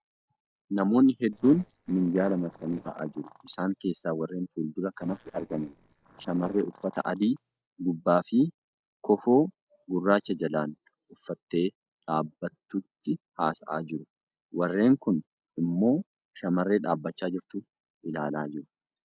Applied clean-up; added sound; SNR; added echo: neural separator model SepFormer DNS4.